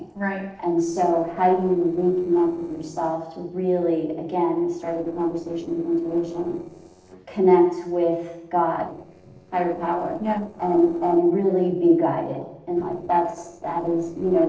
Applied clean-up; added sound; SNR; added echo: neural separator model SepFormer DNS4.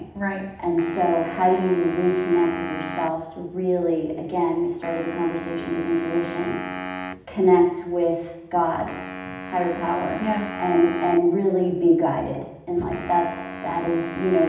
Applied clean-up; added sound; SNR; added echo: none; Wind instrument, woodwind instrument; 12 dB; reverberation time 0.8 s.